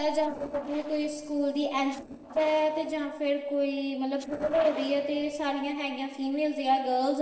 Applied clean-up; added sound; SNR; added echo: neural separator model SepFormer DNS4.